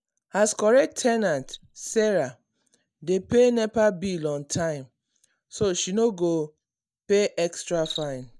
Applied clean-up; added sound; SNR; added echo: neural mask model DeepFilterNet 3.